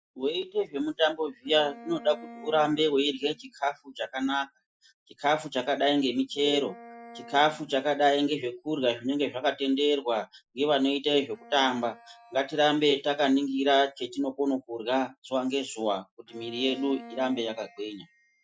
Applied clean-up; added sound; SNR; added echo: classical method Wiener filter.